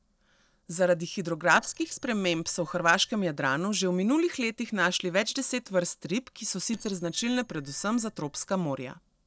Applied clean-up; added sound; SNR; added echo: neural separator model SepFormer DNS4.